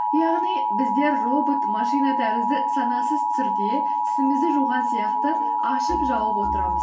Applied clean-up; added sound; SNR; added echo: none; Alarm; -4 dB; reverberation time 0.2 s.